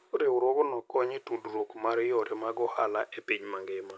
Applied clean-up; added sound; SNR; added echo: none; none; none; none.